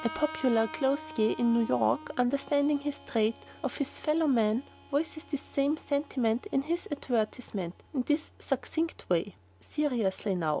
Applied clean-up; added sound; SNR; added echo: none; Harmonica; 19 dB; none.